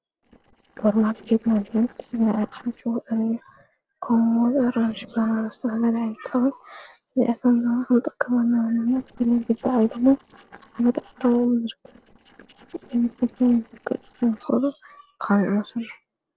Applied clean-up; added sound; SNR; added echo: neural separator model SepFormer DNS4.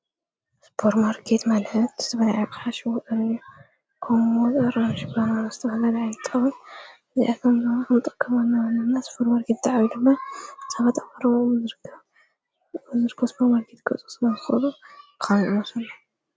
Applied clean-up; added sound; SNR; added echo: none; none; none; none.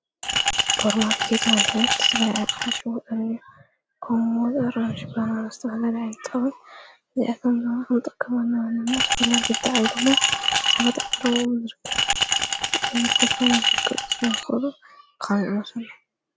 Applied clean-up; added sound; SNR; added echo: none; Glass; -2 dB; none.